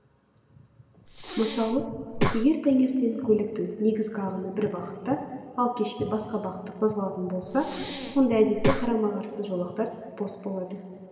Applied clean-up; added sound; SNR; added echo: none; Breathing; 3 dB; reverberation time 2.6 s.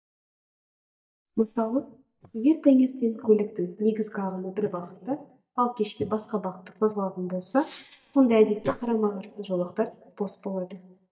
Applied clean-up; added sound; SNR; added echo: neural mask model DeepFilterNet 3.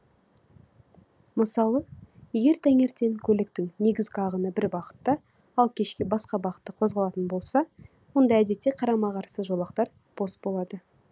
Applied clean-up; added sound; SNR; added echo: none; none; none; none.